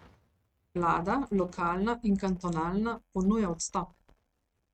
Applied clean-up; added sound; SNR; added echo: neural mask model RNNoise.